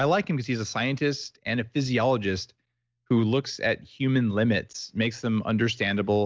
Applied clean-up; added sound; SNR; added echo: none; none; none; none.